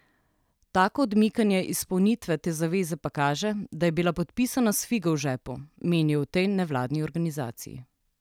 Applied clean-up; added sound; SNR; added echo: none; none; none; none.